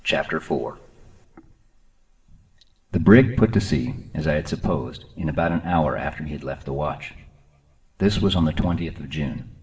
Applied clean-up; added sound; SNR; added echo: none; none; none; reverberation time 1.5 s.